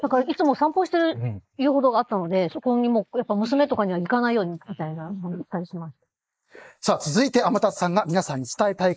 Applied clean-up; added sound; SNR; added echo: neural mask model Resemble Enhance denoiser.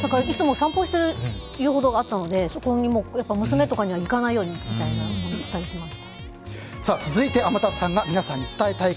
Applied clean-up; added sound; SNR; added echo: none; Squeak; 16 dB; none.